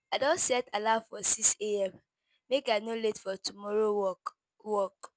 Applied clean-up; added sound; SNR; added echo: none; none; none; none.